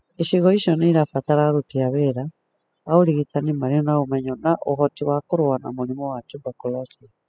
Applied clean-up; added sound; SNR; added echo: classical method spectral subtraction.